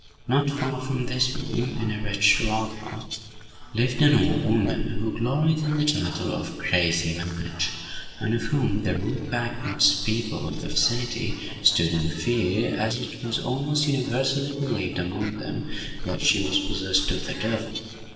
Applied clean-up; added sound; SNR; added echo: neural separator model SepFormer DNS4.